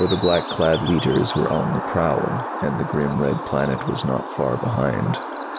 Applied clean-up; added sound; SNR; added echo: none; Bird; 6 dB; none.